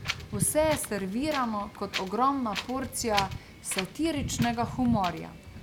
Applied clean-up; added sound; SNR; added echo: none; Wind; 7 dB; none.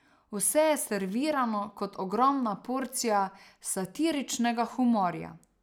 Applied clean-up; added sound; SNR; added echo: none; none; none; none.